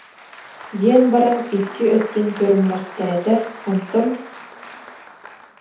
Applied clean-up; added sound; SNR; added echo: none; Applause; 17 dB; reverberation time 0.6 s.